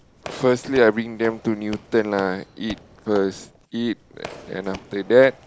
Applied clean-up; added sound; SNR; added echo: none; Squeak / Walk, footsteps; 19 dB; none.